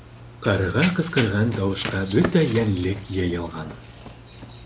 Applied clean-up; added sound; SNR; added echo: none; Rattle (instrument) + Run; 11 dB; none.